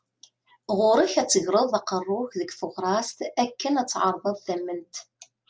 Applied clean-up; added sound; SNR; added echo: none; none; none; none.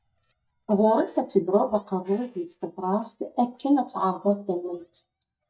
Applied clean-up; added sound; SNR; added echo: neural mask model DeepFilterNet 3.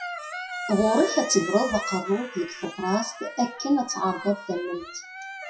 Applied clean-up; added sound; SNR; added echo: classical method WPE with log-MMSE.